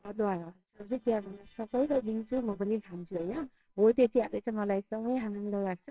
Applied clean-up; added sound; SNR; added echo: neural separator model SepFormer WHAMR!.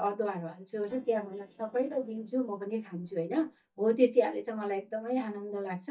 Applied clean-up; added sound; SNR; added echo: neural mask model DeepFilterNet 3.